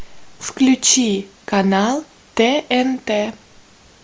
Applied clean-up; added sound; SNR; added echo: none; none; none; none.